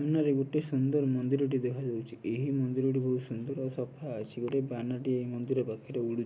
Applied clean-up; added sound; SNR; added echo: none; none; none; none.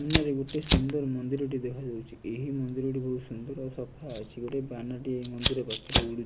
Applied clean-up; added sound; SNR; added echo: none; Fire; 2 dB; none.